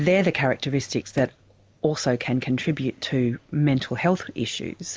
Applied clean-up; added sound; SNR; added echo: none; Drawer open or close; 19 dB; none.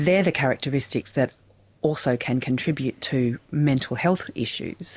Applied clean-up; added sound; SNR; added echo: none; none; none; none.